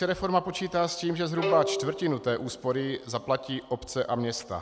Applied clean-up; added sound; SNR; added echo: none; Bowed string instrument; 6 dB; none.